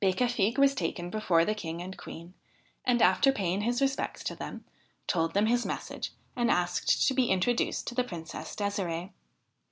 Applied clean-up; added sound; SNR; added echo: none; none; none; none.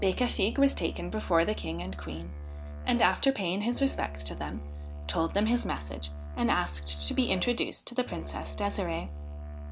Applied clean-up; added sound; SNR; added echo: none; Musical instrument; 8 dB; none.